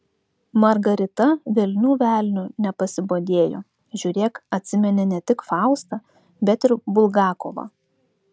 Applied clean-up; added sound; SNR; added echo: none; none; none; none.